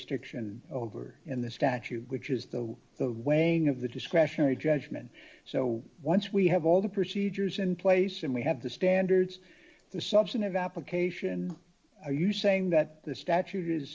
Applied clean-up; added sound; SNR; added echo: none; none; none; none.